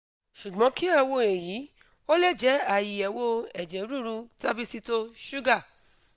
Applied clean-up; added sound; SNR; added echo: none; none; none; none.